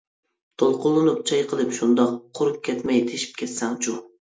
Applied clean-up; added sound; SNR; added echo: none; none; none; none.